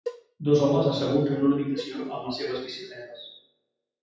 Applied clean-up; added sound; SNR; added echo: classical method WPE with log-MMSE.